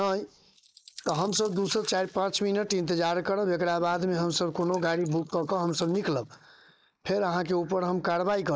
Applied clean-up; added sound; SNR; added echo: neural mask model Resemble Enhance denoiser.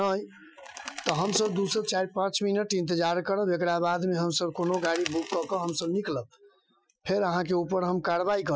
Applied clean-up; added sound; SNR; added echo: classical method Wiener filter.